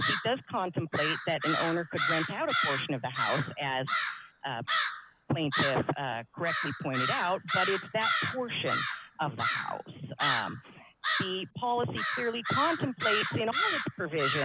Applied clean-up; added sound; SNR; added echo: none; Crow; 0 dB; none.